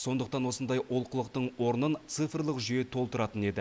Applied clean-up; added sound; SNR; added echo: none; none; none; none.